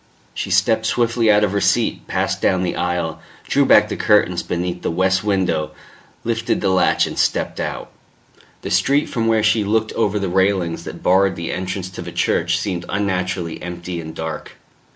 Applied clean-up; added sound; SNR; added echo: none; none; none; none.